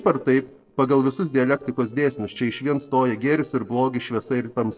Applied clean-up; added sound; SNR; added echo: neural separator model SepFormer DNS4.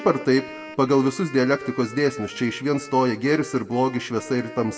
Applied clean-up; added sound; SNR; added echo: none; Wind instrument, woodwind instrument; 17 dB; reverberation time 0.7 s.